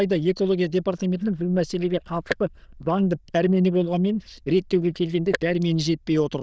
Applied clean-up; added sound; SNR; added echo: neural diffusion model UNIVERSE++.